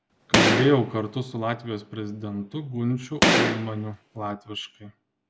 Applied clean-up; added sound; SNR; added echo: none; Gunshot, gunfire; -4 dB; none.